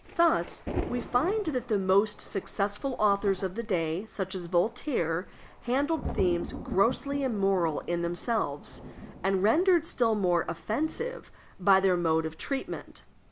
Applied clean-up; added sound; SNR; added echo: none; Thunder; 13 dB; none.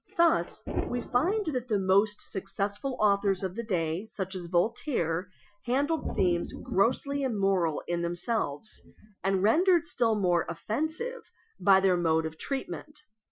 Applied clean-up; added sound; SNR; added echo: classical method Wiener filter.